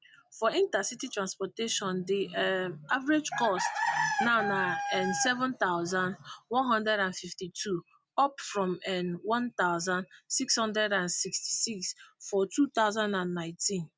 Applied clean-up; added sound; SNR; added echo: none; none; none; none.